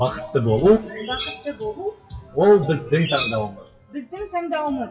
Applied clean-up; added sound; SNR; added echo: classical method WPE with log-MMSE.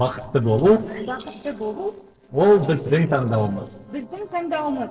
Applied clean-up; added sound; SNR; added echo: neural separator model SepFormer DNS4.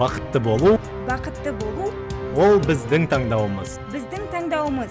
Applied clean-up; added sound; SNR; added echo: none; none; none; none.